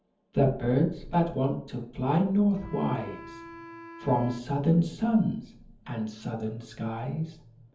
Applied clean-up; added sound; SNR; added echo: none; Wind instrument, woodwind instrument; 18 dB; reverberation time 0.7 s.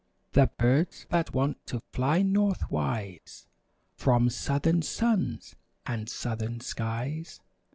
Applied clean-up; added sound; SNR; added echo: none; none; none; none.